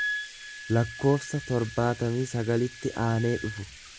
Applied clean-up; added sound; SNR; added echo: none; Wind instrument, woodwind instrument + Bathtub (filling or washing); 11 dB; none.